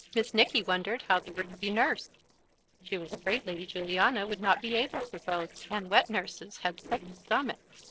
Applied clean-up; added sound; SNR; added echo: neural separator model SepFormer DNS4.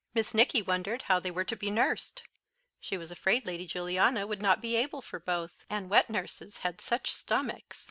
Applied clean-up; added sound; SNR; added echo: none; none; none; none.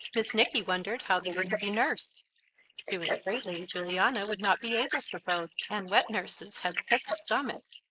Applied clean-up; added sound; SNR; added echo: neural mask model Resemble Enhance denoiser.